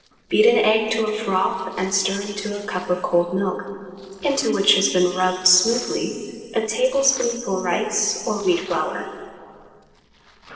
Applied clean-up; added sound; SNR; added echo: neural separator model SepFormer DNS4.